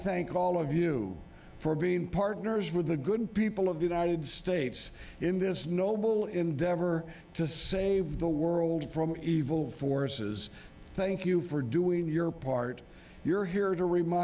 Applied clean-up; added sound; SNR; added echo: none; none; none; none.